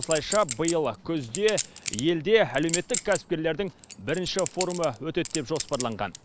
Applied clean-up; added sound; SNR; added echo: none; Chink, clink; 8 dB; none.